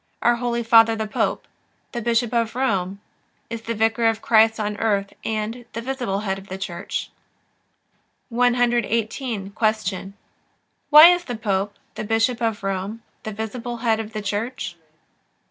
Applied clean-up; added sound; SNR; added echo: none; none; none; none.